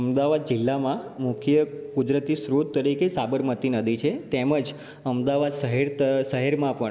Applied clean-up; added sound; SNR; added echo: none; Telephone; 18 dB; none.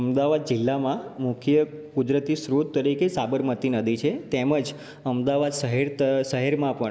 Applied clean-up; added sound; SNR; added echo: none; none; none; none.